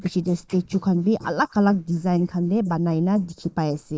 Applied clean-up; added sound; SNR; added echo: neural mask model Resemble Enhance denoiser.